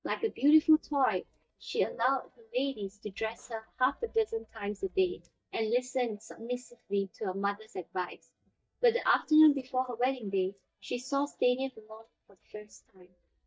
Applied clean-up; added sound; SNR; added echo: neural mask model DeepFilterNet 3.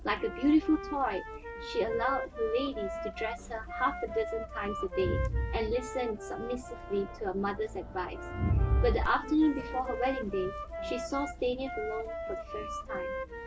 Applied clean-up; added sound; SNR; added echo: none; Crowd + Wind instrument, woodwind instrument; 3 dB; none.